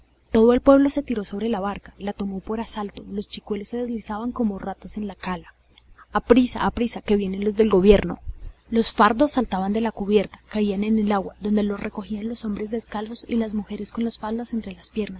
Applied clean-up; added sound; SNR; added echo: none; none; none; none.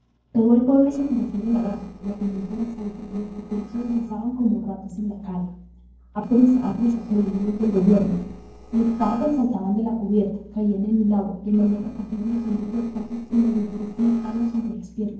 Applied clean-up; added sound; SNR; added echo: neural separator model SepFormer DNS4.